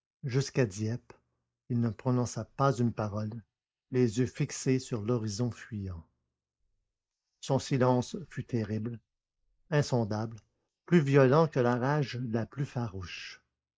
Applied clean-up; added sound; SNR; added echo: neural mask model Resemble Enhance denoiser.